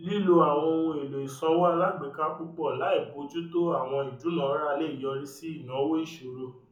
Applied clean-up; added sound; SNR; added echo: none; none; none; reverberation time 0.6 s.